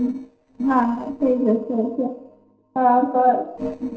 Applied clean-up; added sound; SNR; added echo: neural separator model SepFormer DNS4.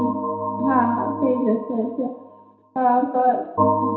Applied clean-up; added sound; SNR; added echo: none; Organ; 4 dB; reverberation time 0.7 s.